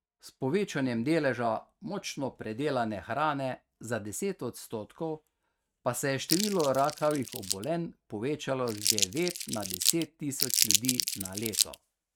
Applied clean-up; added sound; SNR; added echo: neural mask model RNNoise.